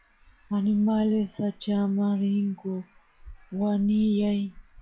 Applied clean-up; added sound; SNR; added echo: classical method log-MMSE.